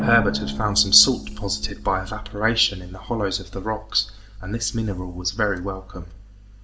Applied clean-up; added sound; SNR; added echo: none; Drum; 12 dB; reverberation time 0.4 s.